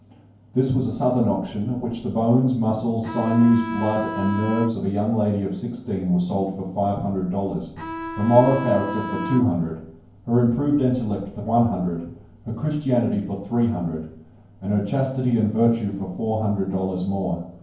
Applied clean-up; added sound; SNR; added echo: none; Bowed string instrument; 8 dB; reverberation time 0.9 s.